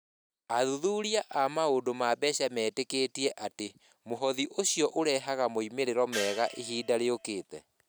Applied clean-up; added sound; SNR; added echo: none; Gong; 11 dB; none.